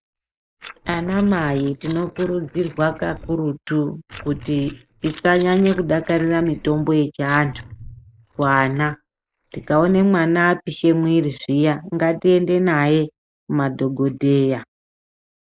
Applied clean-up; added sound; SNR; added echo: neural mask model Resemble Enhance denoiser.